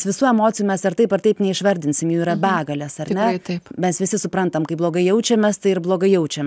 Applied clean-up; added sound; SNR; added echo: none; none; none; none.